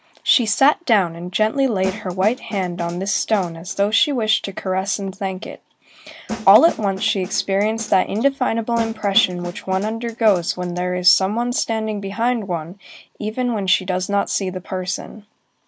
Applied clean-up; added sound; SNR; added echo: none; Snare drum; 14 dB; none.